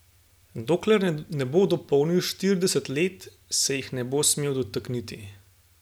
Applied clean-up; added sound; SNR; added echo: none; none; none; none.